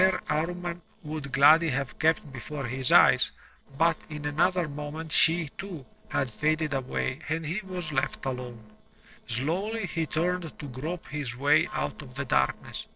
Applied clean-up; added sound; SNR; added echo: neural separator model SepFormer DNS4.